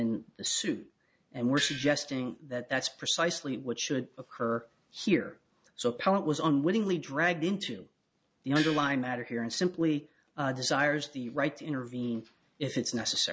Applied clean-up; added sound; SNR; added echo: none; Gong; 5 dB; none.